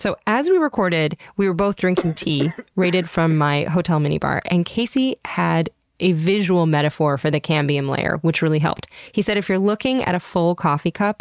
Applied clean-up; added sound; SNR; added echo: neural mask model RNNoise.